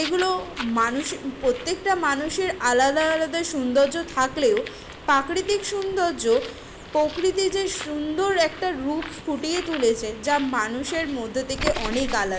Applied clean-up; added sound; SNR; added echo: none; Bird; 13 dB; none.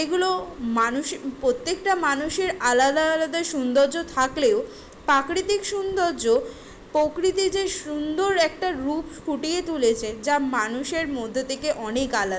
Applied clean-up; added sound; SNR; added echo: none; none; none; none.